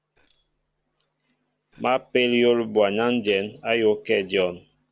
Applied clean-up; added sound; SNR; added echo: neural separator model SepFormer DNS4.